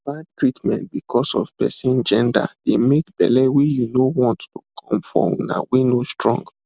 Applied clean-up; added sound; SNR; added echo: none; none; none; none.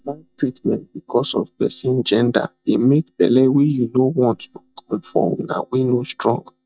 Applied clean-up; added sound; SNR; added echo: neural mask model DeepFilterNet 3.